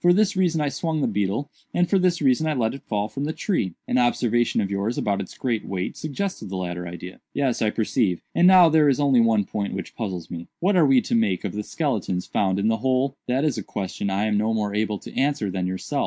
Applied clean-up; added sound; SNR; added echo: none; none; none; none.